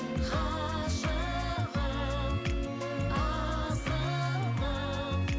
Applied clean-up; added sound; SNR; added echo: none; Bowed string instrument; 17 dB; none.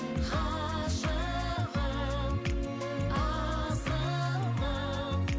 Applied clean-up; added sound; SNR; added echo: none; none; none; none.